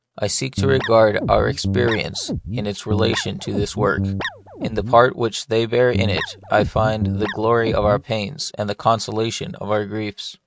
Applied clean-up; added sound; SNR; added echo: neural mask model RNNoise.